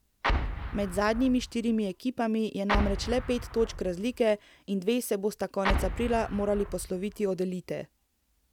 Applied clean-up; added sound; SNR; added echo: none; Explosion; 4 dB; none.